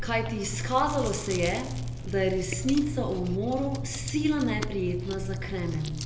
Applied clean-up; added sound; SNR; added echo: none; Chewing, mastication; 4 dB; reverberation time 0.8 s.